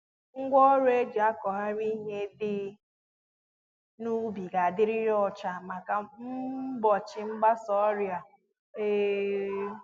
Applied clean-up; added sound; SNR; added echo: none; none; none; none.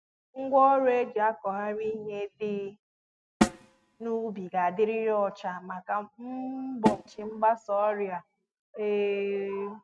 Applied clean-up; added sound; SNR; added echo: neural mask model RNNoise.